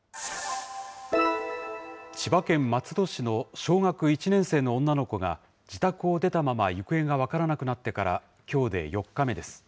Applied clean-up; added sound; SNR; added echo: none; none; none; none.